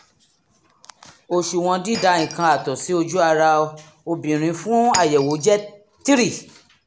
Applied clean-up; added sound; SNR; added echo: none; Shatter; 17 dB; none.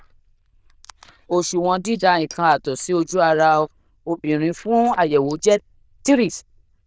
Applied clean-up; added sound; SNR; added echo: neural diffusion model UNIVERSE++.